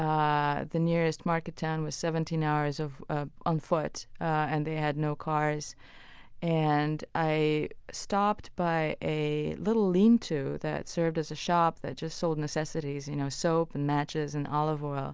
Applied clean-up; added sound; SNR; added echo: none; none; none; none.